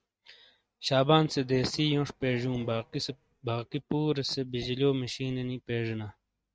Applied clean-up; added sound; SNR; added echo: neural mask model RNNoise.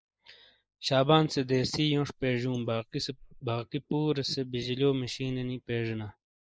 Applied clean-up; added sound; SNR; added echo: neural mask model Resemble Enhance denoiser.